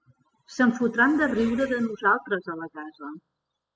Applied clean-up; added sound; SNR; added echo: classical method spectral subtraction.